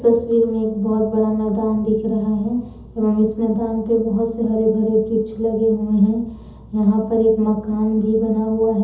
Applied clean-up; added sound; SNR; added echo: none; none; none; reverberation time 0.8 s.